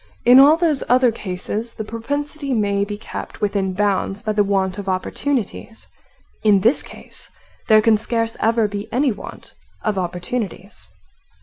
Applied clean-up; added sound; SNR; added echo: none; none; none; none.